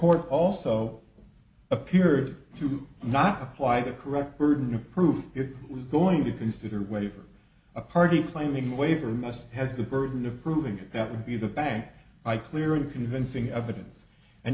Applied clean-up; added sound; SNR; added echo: none; none; none; none.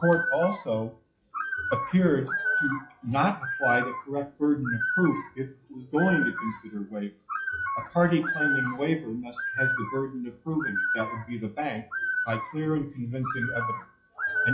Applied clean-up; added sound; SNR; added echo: classical method log-MMSE.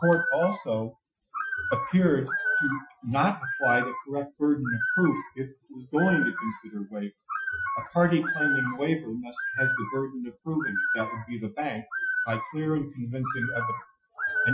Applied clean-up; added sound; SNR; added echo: classical method Wiener filter.